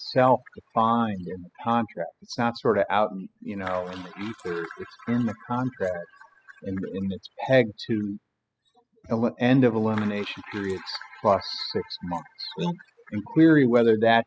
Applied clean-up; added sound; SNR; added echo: classical method spectral subtraction.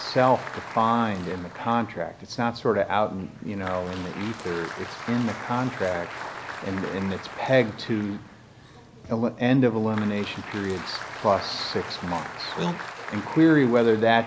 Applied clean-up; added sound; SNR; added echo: none; Applause; 13 dB; none.